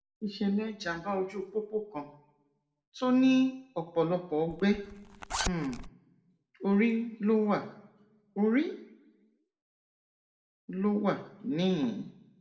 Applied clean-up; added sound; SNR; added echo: none; Zipper (clothing); 7 dB; reverberation time 0.6 s.